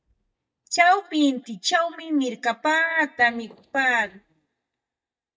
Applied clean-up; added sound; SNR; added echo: neural mask model DeepFilterNet 3.